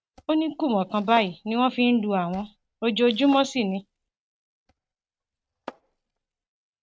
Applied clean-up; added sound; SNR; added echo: neural mask model RNNoise.